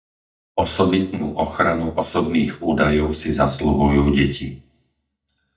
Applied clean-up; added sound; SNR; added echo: neural mask model DeepFilterNet 3.